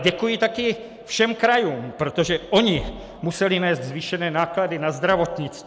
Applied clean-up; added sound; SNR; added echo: none; none; none; none.